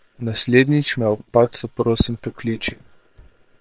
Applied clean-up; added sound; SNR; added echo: neural separator model SepFormer WHAM!.